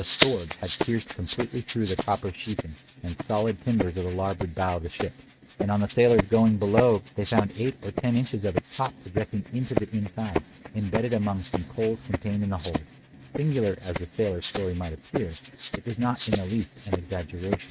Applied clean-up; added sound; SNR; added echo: neural mask model RNNoise.